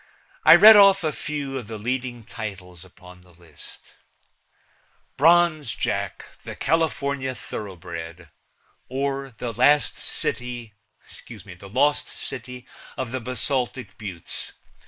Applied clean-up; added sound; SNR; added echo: neural mask model Resemble Enhance denoiser.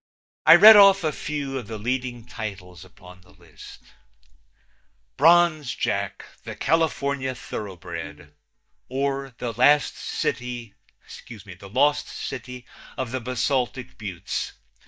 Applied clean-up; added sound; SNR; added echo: neural mask model DeepFilterNet 3.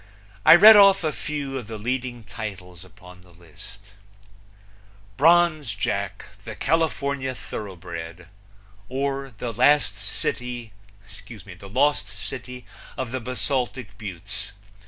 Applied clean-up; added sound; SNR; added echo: none; none; none; none.